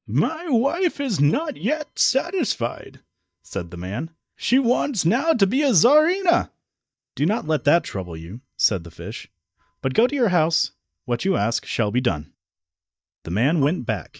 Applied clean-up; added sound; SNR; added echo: neural mask model DeepFilterNet 3.